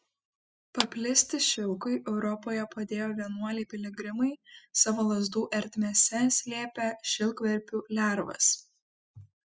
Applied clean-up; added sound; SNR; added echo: classical method spectral subtraction.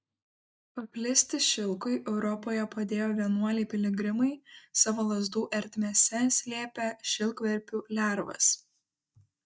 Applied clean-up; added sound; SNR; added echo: neural mask model DeepFilterNet 3.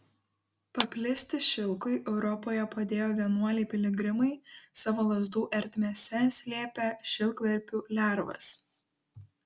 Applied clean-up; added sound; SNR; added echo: none; Clapping; 9 dB; none.